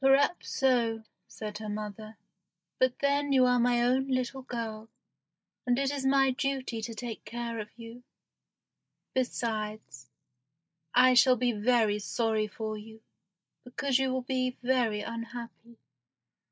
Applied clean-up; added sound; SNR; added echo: neural mask model Resemble Enhance denoiser.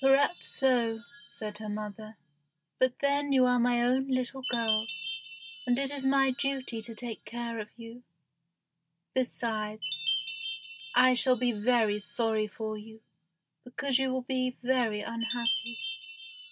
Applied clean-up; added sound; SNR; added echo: none; Chime; 10 dB; none.